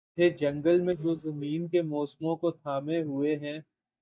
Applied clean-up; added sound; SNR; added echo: neural mask model DeepFilterNet 3.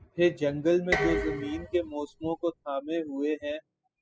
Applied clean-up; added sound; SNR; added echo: classical method spectral subtraction.